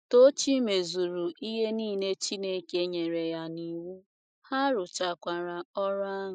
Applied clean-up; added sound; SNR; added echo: neural mask model Resemble Enhance denoiser.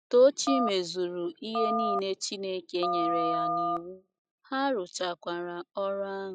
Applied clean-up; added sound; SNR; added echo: classical method log-MMSE.